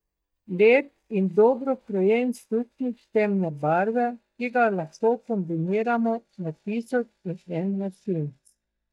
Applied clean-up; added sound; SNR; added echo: neural mask model DeepFilterNet 3.